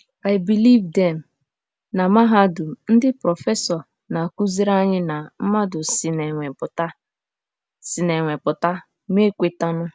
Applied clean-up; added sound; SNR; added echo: none; none; none; none.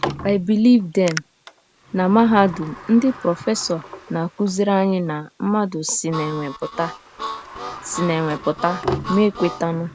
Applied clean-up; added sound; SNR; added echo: none; Sliding door + Harmonica; 12 dB; none.